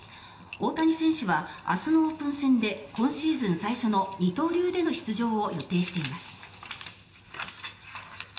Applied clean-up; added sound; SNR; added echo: none; none; none; reverberation time 0.8 s.